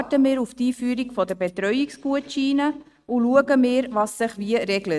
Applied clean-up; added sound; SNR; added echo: neural mask model RNNoise.